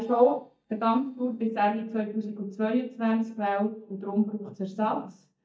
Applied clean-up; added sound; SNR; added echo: neural mask model DeepFilterNet 3.